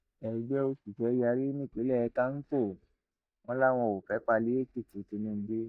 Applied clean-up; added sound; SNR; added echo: neural mask model DeepFilterNet 3.